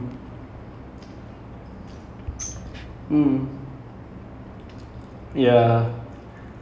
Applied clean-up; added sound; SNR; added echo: none; Tambourine; 17 dB; none.